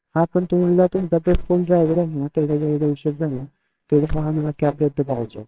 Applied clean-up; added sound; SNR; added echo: neural separator model SepFormer WHAMR!.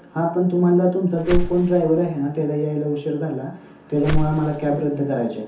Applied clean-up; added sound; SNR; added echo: none; Whoosh, swoosh, swish; 3 dB; reverberation time 0.9 s.